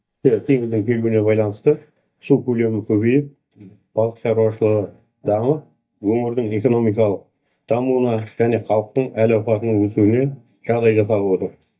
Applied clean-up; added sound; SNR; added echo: neural mask model DeepFilterNet 3.